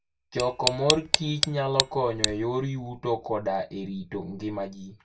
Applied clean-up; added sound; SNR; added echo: none; Tick; 1 dB; reverberation time 0.1 s.